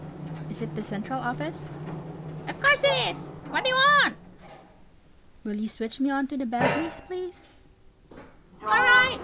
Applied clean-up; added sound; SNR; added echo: none; Sliding door; 7 dB; none.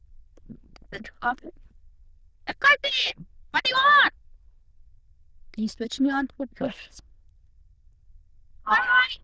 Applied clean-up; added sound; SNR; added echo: neural diffusion model UNIVERSE++.